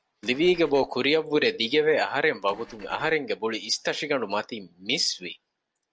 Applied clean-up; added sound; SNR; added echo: neural separator model SepFormer DNS4.